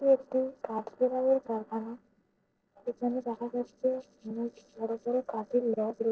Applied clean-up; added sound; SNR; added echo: neural separator model SepFormer DNS4.